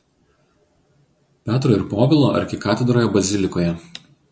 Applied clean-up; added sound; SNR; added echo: none; none; none; none.